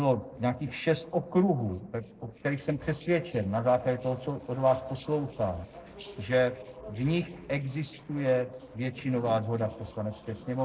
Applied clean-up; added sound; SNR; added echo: neural separator model SepFormer DNS4.